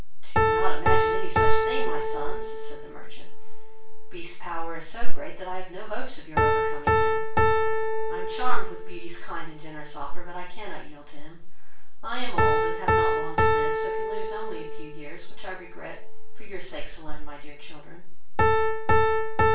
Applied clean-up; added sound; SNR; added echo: none; Piano; 7 dB; reverberation time 0.3 s.